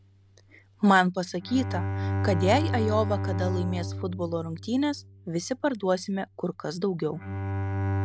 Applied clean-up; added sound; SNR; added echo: none; Bowed string instrument; 4 dB; none.